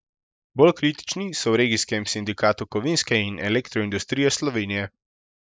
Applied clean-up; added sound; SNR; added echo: neural mask model Resemble Enhance denoiser.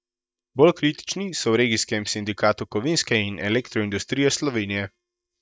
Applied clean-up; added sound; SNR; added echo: neural mask model DeepFilterNet 3.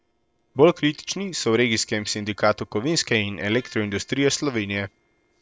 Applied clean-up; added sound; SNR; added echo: neural separator model SepFormer DNS4.